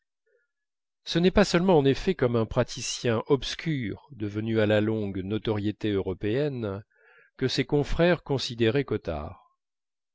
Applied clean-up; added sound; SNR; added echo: none; none; none; none.